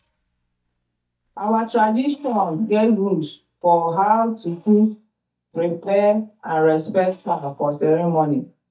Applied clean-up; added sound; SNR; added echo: neural mask model DeepFilterNet 3.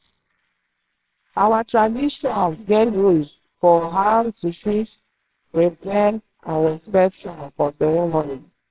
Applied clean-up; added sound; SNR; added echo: neural separator model SepFormer WHAMR!.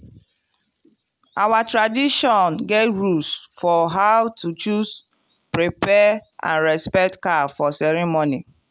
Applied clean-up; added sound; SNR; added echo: none; none; none; none.